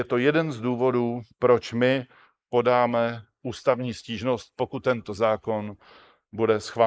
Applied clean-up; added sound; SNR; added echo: neural mask model Resemble Enhance denoiser.